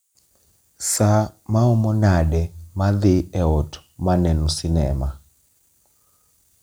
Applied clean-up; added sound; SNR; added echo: none; none; none; none.